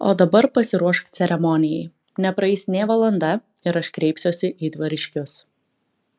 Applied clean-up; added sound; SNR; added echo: none; none; none; none.